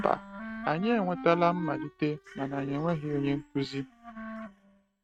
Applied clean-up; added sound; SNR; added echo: neural mask model RNNoise.